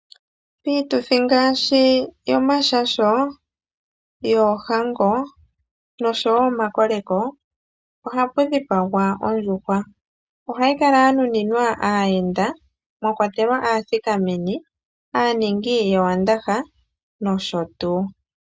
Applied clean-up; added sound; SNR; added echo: none; none; none; none.